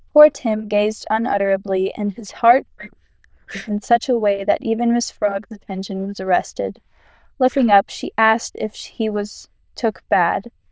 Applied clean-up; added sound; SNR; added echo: neural diffusion model UNIVERSE++.